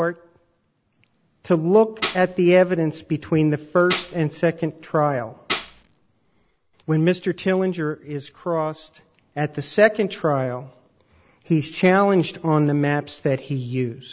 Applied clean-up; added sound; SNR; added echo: none; Tambourine; 12 dB; none.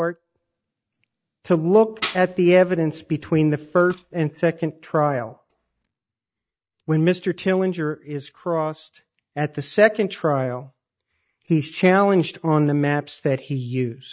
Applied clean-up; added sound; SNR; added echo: neural mask model DeepFilterNet 3.